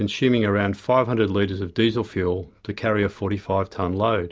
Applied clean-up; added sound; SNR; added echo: none; none; none; none.